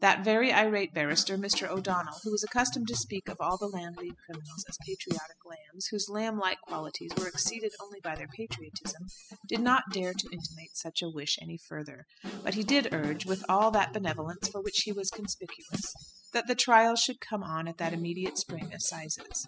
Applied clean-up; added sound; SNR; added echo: classical method spectral subtraction.